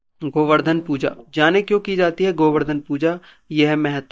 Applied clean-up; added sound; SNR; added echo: neural mask model DeepFilterNet 3.